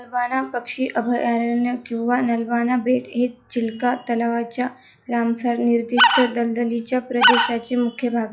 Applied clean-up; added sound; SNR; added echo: classical method log-MMSE.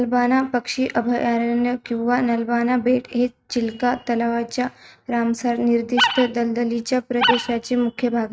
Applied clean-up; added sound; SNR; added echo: neural mask model RNNoise.